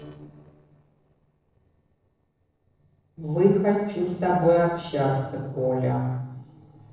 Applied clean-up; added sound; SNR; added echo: neural separator model SepFormer DNS4.